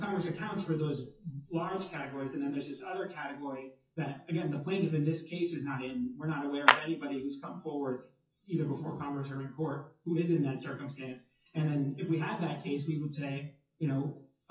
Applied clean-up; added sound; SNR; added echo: classical method WPE with log-MMSE.